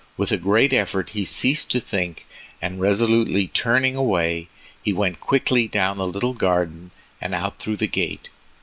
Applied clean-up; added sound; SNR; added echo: none; none; none; none.